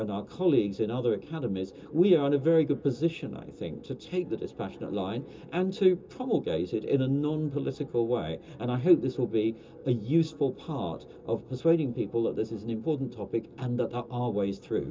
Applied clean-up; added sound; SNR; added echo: none; none; none; reverberation time 0.2 s.